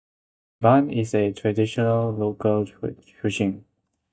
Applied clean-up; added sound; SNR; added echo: neural mask model DeepFilterNet 3.